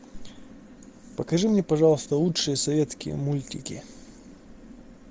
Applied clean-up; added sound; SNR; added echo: none; none; none; none.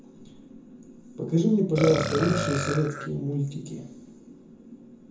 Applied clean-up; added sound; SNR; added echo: none; Burping, eructation; 4 dB; reverberation time 0.6 s.